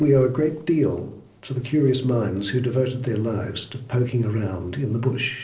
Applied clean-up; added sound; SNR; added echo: neural separator model SepFormer DNS4.